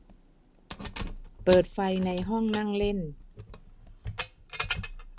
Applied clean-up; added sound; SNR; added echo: none; Keys jangling; 9 dB; none.